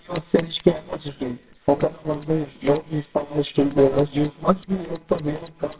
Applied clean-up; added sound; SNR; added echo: neural separator model SepFormer WHAMR!.